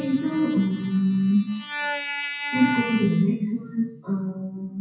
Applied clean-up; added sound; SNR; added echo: classical method WPE with log-MMSE.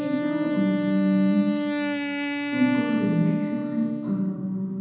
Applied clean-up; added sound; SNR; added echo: none; Wind instrument, woodwind instrument; 2 dB; reverberation time 1.2 s.